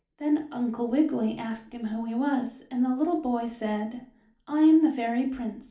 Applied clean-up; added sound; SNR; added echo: none; none; none; reverberation time 0.4 s.